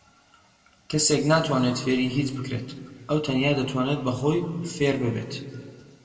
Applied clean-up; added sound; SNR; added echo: none; none; none; reverberation time 1.5 s.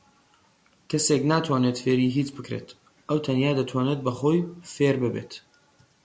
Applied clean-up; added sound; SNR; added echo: none; none; none; none.